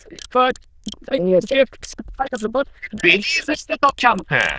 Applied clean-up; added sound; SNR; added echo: neural diffusion model UNIVERSE++.